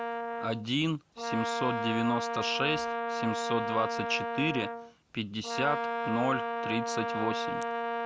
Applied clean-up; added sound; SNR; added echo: none; Brass instrument; 1 dB; none.